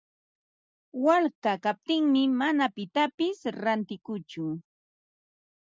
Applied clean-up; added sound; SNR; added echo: none; none; none; none.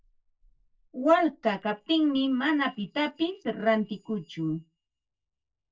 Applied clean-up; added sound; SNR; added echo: neural separator model SepFormer DNS4.